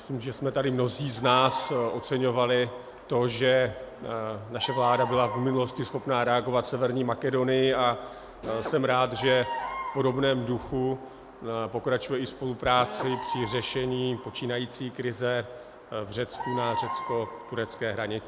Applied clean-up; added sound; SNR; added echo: none; Drill + Bird vocalization, bird call, bird song; 11 dB; none.